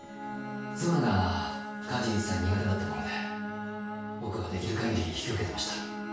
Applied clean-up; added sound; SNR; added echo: none; Bowed string instrument; 6 dB; reverberation time 0.6 s.